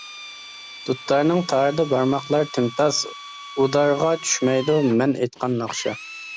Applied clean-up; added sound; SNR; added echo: none; Drill; 16 dB; none.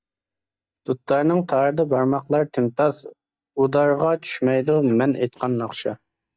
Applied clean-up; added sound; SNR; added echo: neural mask model DeepFilterNet 3.